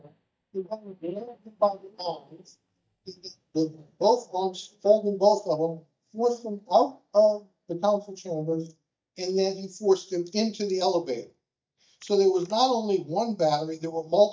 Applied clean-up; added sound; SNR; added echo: neural mask model DeepFilterNet 3.